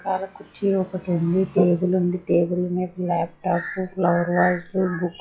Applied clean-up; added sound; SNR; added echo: classical method log-MMSE.